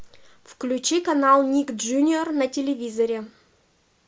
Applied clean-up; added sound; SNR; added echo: none; none; none; none.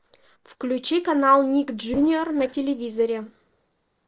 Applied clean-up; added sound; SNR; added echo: neural separator model SepFormer DNS4.